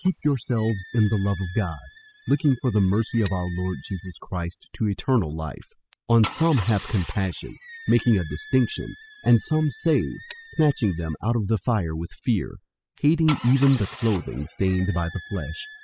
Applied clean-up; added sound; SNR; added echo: classical method spectral subtraction.